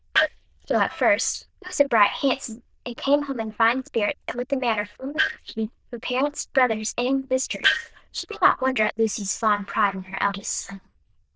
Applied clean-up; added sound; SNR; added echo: neural diffusion model UNIVERSE++.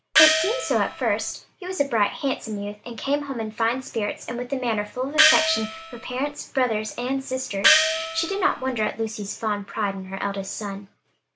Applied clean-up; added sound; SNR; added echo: none; Gong; -3 dB; none.